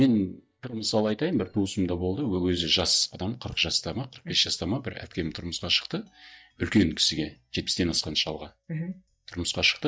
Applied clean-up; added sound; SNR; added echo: neural mask model DeepFilterNet 3.